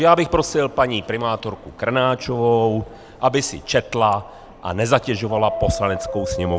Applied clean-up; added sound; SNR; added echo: none; Subway, metro, underground; 13 dB; none.